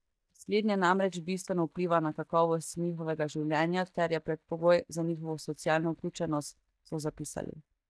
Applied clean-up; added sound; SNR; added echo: neural mask model DeepFilterNet 3.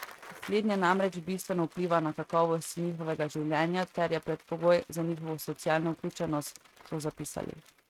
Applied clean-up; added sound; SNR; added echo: neural mask model RNNoise.